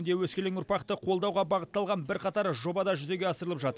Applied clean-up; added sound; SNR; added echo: none; none; none; none.